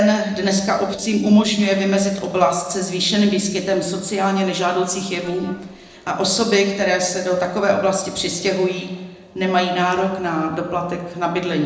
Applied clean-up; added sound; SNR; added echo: neural separator model SepFormer DNS4.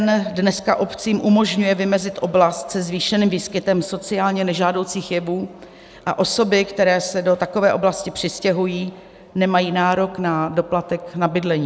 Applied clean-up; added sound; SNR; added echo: none; none; none; none.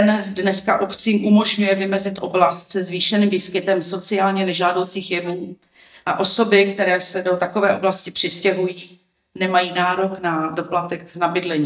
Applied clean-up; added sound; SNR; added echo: neural mask model DeepFilterNet 3.